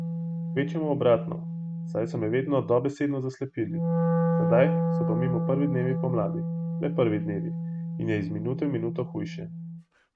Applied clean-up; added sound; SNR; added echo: neural mask model RNNoise.